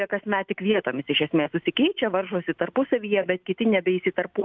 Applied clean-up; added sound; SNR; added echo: none; none; none; none.